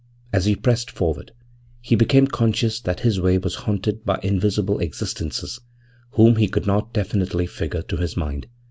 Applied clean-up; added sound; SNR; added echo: none; none; none; none.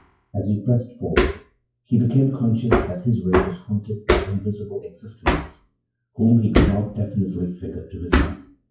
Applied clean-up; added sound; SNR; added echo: classical method WPE with log-MMSE.